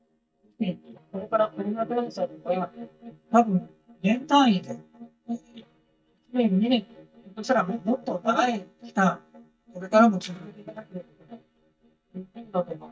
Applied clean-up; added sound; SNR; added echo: neural mask model DeepFilterNet 3.